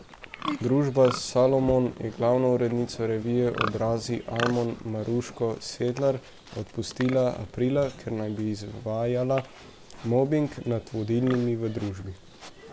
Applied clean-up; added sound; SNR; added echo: none; Livestock, farm animals, working animals; 13 dB; none.